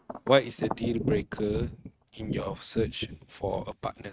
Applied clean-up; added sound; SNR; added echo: neural mask model RNNoise.